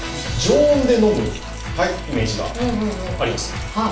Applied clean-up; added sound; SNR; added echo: none; Rain; 20 dB; reverberation time 0.3 s.